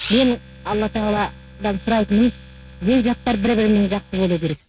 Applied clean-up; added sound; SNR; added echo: neural mask model RNNoise.